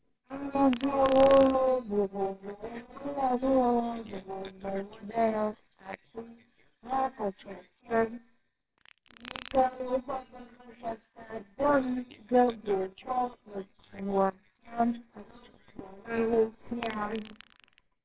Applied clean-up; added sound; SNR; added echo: neural separator model SepFormer WHAMR!.